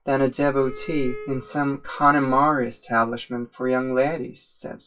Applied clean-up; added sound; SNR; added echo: classical method WPE with log-MMSE.